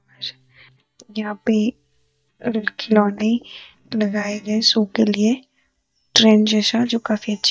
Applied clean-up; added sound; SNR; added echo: neural mask model DeepFilterNet 3.